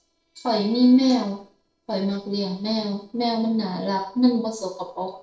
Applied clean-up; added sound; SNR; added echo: neural separator model SepFormer DNS4.